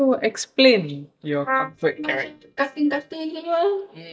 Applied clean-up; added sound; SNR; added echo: neural mask model DeepFilterNet 3.